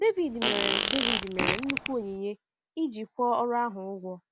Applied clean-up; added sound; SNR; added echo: none; Fart; -1 dB; none.